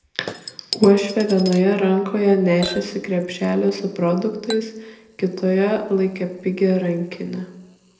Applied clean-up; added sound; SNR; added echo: none; Chink, clink / Liquid; 18 dB; reverberation time 0.8 s.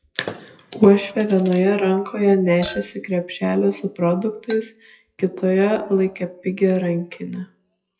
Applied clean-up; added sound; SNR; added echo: classical method WPE with log-MMSE.